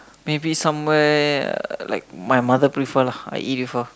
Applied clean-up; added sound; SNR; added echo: none; none; none; none.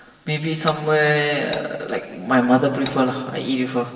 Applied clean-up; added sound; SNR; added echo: none; Cutlery, silverware; 14 dB; reverberation time 1.9 s.